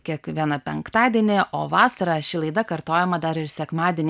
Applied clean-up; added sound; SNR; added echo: none; none; none; none.